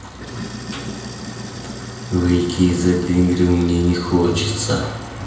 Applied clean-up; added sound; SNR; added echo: none; Sink (filling or washing); 14 dB; reverberation time 0.9 s.